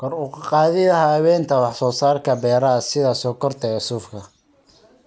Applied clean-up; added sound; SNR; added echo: none; none; none; none.